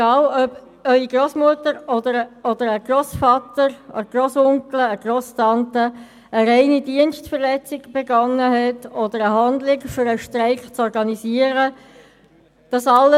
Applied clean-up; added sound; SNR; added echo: none; none; none; none.